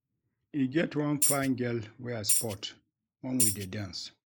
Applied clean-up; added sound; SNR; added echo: neural mask model Resemble Enhance denoiser.